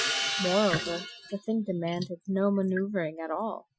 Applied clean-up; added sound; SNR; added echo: classical method Wiener filter.